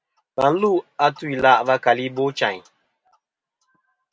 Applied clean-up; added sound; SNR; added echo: none; none; none; none.